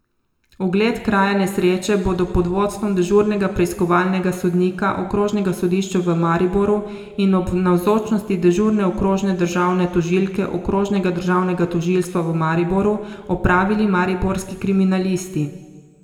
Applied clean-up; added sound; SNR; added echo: none; none; none; reverberation time 1.4 s.